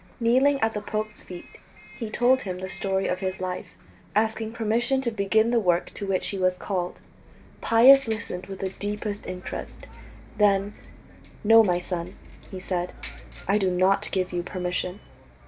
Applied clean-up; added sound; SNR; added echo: none; Bus; 19 dB; none.